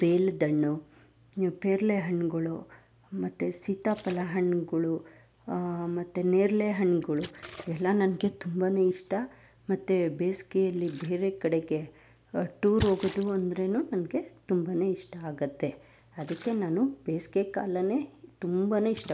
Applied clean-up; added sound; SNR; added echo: none; Splash, splatter; 20 dB; none.